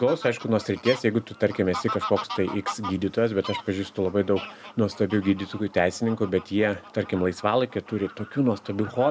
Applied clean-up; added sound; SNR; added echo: none; Fowl; 14 dB; none.